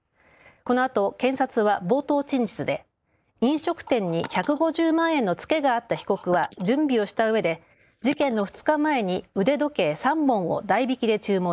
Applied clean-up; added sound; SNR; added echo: neural mask model Resemble Enhance denoiser.